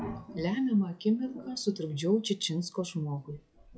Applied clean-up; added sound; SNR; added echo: classical method log-MMSE.